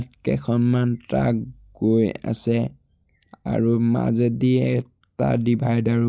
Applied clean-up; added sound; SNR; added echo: none; none; none; none.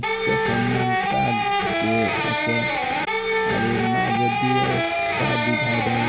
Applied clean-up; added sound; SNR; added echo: none; Electric guitar; -4 dB; none.